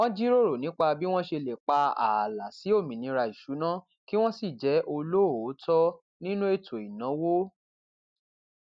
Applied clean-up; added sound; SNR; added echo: none; none; none; none.